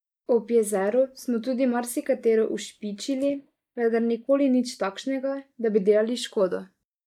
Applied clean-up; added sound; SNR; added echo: neural mask model DeepFilterNet 3.